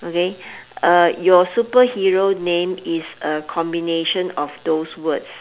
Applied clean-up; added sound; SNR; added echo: none; none; none; none.